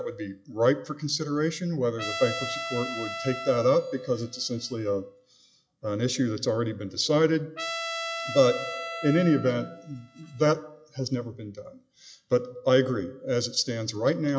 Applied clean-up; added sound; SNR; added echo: classical method log-MMSE.